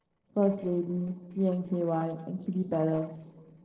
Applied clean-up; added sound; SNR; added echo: neural separator model SepFormer DNS4.